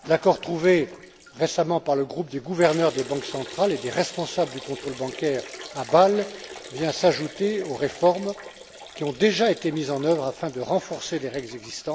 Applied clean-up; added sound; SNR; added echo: none; Liquid; 17 dB; none.